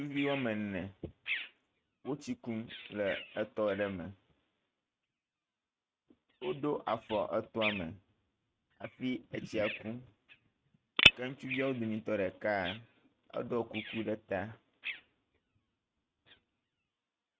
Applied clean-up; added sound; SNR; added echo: neural mask model RNNoise.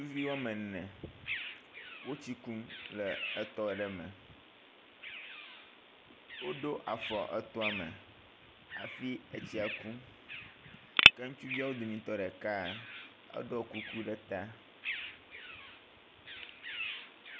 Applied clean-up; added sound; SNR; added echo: none; Bird vocalization, bird call, bird song; -4 dB; none.